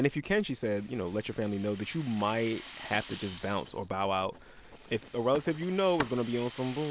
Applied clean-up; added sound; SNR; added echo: none; Rattle (instrument) + Writing; 13 dB; none.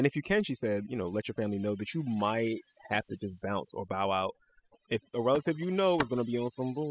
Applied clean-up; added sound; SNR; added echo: classical method spectral subtraction.